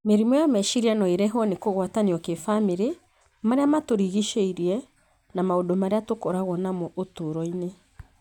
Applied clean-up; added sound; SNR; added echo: none; none; none; none.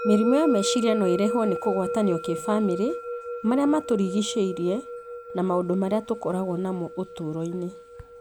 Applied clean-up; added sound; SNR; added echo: none; Musical instrument; 7 dB; none.